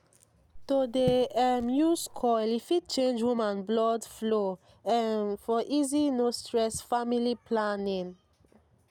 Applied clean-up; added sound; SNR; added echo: none; Raindrop / Drip; 13 dB; none.